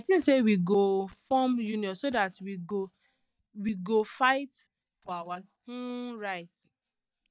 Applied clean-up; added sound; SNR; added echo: neural mask model DeepFilterNet 3.